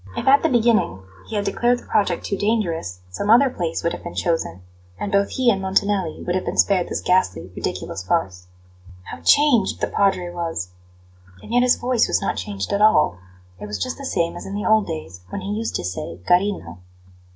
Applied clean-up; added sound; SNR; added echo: none; none; none; none.